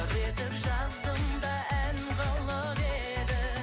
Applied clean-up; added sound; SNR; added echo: none; none; none; none.